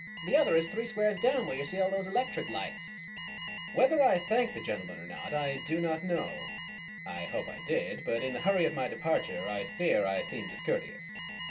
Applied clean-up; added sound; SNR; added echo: none; Alarm; 10 dB; reverberation time 0.2 s.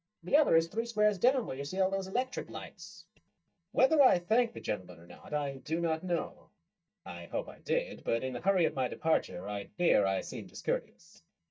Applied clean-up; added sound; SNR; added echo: neural mask model DeepFilterNet 3.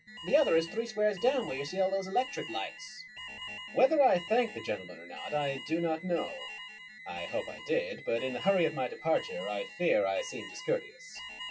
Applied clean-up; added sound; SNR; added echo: classical method WPE with log-MMSE.